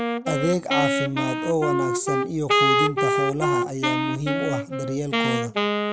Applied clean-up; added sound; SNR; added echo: none; Wind instrument, woodwind instrument; -4 dB; none.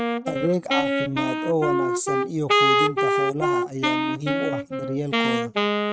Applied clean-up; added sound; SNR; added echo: neural mask model RNNoise.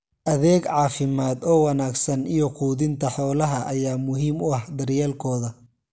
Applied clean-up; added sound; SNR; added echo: none; none; none; none.